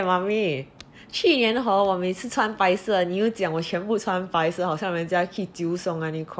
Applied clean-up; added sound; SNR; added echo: none; none; none; none.